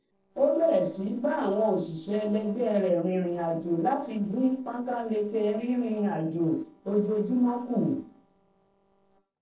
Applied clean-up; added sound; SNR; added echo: neural separator model SepFormer DNS4.